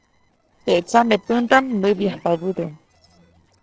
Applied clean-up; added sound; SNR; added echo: neural separator model SepFormer DNS4.